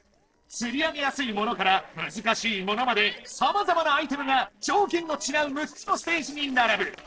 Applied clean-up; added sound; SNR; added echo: neural separator model SepFormer DNS4.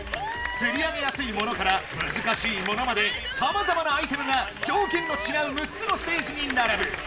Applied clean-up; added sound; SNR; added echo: none; Cheering / Clapping; 5 dB; reverberation time 1.0 s.